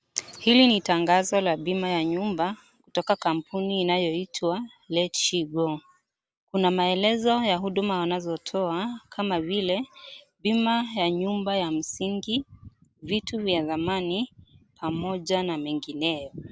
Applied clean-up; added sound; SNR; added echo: none; none; none; none.